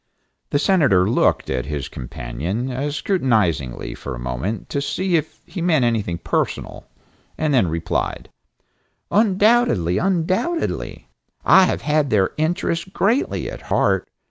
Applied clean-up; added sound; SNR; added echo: none; none; none; none.